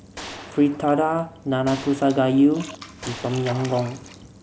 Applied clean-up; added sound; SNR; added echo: none; Gunshot, gunfire + Splash, splatter; 16 dB; none.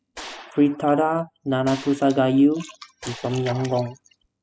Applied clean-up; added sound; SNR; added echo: classical method spectral subtraction.